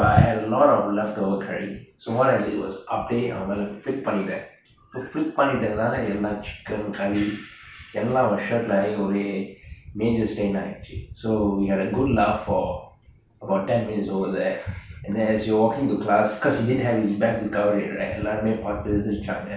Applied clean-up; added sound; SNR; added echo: none; none; none; none.